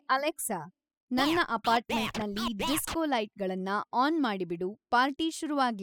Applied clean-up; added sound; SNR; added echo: classical method spectral subtraction.